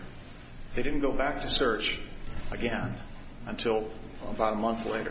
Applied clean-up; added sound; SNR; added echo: none; none; none; none.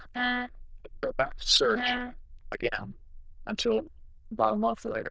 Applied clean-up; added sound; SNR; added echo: neural diffusion model UNIVERSE++.